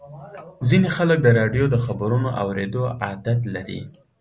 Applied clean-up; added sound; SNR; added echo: none; none; none; none.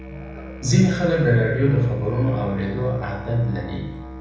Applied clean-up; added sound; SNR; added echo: none; Musical instrument; 14 dB; reverberation time 0.9 s.